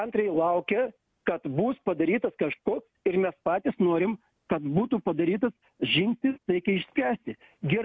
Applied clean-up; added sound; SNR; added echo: none; none; none; none.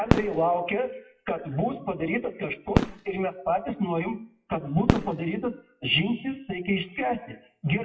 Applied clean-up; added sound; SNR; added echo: classical method WPE with log-MMSE.